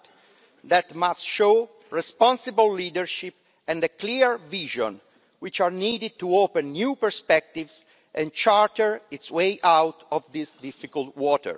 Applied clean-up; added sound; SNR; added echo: none; none; none; none.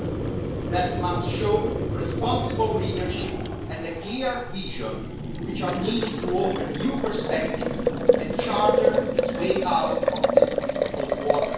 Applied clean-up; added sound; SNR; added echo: none; Boiling; -3 dB; reverberation time 0.6 s.